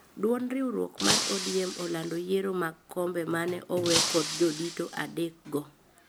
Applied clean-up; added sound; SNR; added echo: none; Shatter; 3 dB; none.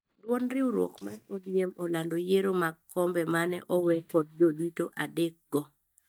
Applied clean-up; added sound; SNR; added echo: neural mask model DeepFilterNet 3.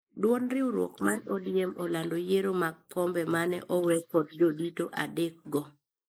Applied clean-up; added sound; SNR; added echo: neural mask model Resemble Enhance denoiser.